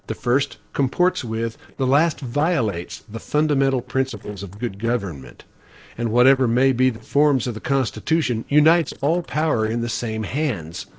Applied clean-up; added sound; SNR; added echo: neural separator model SepFormer DNS4.